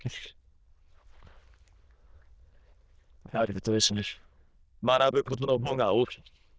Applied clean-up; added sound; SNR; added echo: neural diffusion model UNIVERSE++.